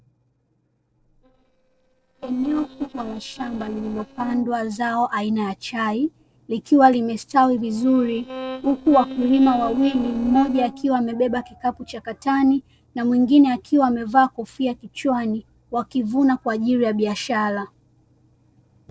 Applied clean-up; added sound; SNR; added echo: neural separator model SepFormer DNS4.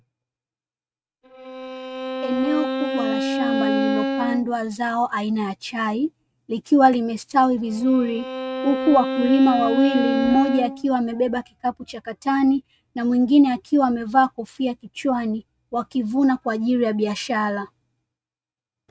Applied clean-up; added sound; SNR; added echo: neural mask model RNNoise.